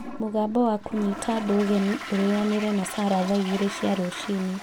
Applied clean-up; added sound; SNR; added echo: none; Toilet flush; 12 dB; none.